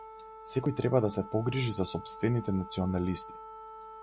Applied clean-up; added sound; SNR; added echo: none; Wind instrument, woodwind instrument; 14 dB; none.